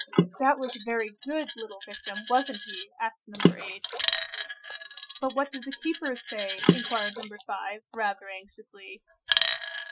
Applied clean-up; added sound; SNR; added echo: classical method Wiener filter.